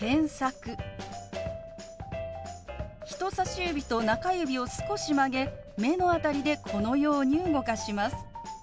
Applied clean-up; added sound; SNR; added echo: none; none; none; none.